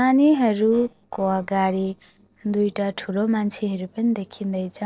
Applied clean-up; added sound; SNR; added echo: neural separator model SepFormer DNS4.